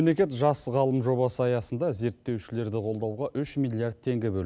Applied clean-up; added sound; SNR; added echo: none; none; none; none.